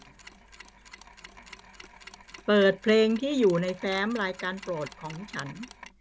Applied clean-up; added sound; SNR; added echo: none; Mechanisms; 19 dB; none.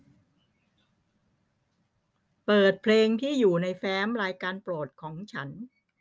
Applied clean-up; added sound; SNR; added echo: none; none; none; none.